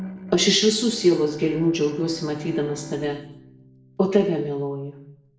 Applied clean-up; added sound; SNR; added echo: none; Bowed string instrument; 17 dB; reverberation time 0.6 s.